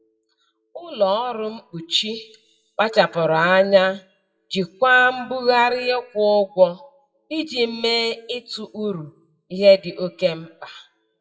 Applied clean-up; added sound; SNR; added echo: classical method WPE with log-MMSE.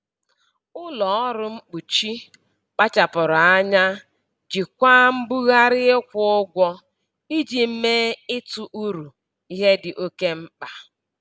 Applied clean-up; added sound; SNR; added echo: none; none; none; none.